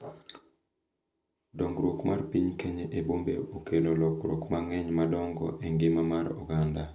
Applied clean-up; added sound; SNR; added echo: none; none; none; none.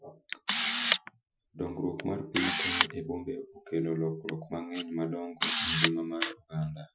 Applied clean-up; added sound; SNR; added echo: classical method Wiener filter.